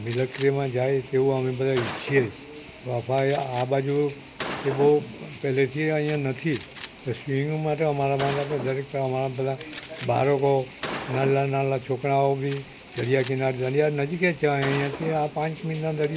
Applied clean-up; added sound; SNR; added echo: none; Gunshot, gunfire; 15 dB; none.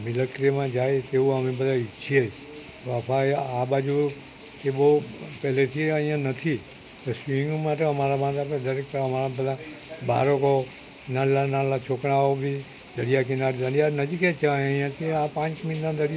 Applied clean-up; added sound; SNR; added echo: none; none; none; none.